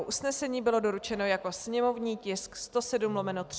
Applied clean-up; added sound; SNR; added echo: none; none; none; none.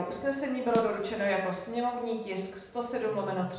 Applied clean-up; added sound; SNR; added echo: none; Snare drum; 11 dB; reverberation time 0.9 s.